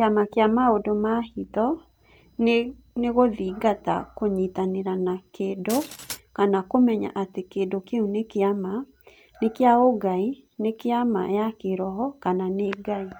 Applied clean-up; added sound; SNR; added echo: none; Glass; 15 dB; none.